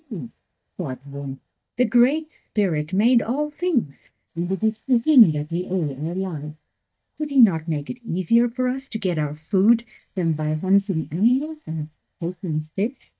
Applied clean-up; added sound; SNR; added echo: neural mask model DeepFilterNet 3.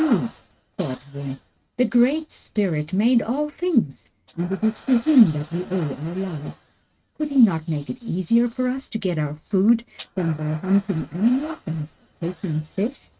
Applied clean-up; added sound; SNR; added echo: neural mask model RNNoise.